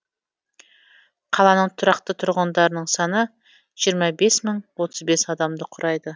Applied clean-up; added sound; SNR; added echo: none; none; none; none.